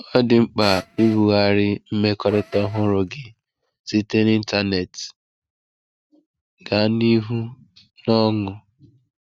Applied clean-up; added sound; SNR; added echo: neural mask model RNNoise.